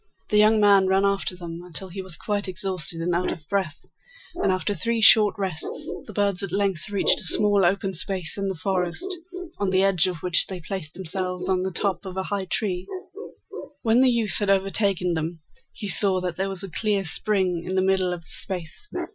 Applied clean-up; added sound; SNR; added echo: classical method Wiener filter.